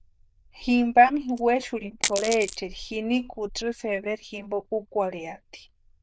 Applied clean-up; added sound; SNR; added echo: neural diffusion model UNIVERSE++.